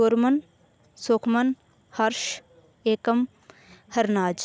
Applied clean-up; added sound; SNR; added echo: none; none; none; none.